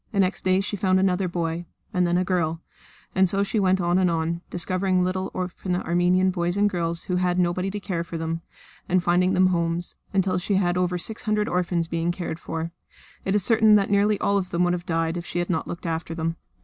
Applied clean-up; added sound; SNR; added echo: none; none; none; none.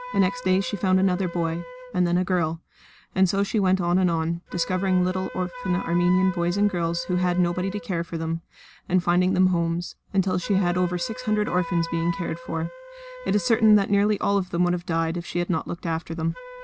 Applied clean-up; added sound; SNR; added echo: none; Wind instrument, woodwind instrument; 17 dB; none.